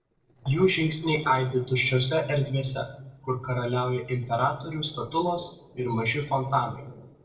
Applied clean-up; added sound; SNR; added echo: neural separator model SepFormer DNS4.